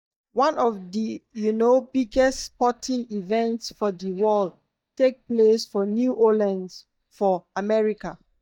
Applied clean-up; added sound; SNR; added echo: neural mask model DeepFilterNet 3.